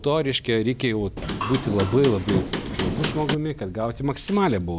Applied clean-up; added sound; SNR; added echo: none; Hammer / Wood; 3 dB; none.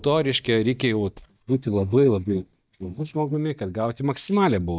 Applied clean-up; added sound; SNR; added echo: neural mask model DeepFilterNet 3.